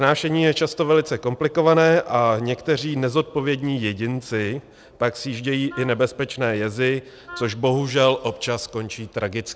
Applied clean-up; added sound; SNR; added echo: none; Wind instrument, woodwind instrument; 19 dB; none.